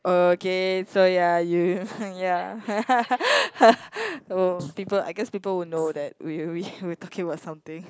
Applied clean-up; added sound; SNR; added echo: neural mask model Resemble Enhance denoiser.